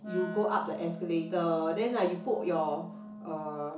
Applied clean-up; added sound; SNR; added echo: none; Wind instrument, woodwind instrument; 11 dB; reverberation time 0.7 s.